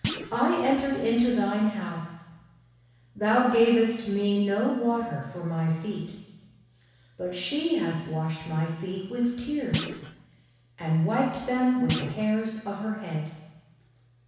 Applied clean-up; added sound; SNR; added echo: none; Thump, thud; 10 dB; reverberation time 1.1 s.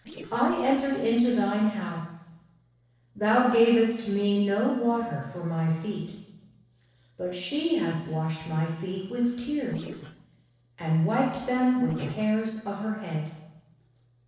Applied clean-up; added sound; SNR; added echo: neural separator model SepFormer DNS4.